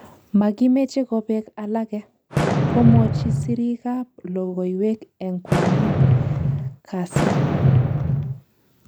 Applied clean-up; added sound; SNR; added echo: none; Fireworks; -5 dB; none.